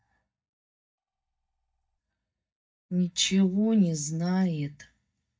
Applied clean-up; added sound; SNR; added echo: neural mask model DeepFilterNet 3.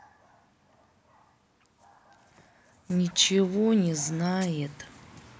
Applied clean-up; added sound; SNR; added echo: none; none; none; none.